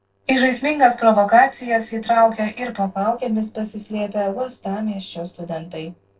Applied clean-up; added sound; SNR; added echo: neural separator model SepFormer DNS4.